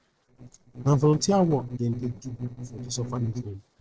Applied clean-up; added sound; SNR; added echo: neural separator model SepFormer DNS4.